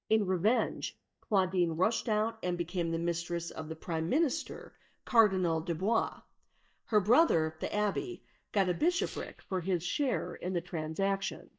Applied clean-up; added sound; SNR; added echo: neural mask model DeepFilterNet 3.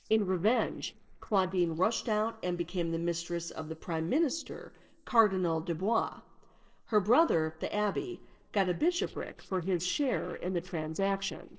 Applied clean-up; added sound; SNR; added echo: neural separator model SepFormer DNS4.